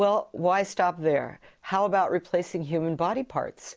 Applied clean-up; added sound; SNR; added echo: none; none; none; none.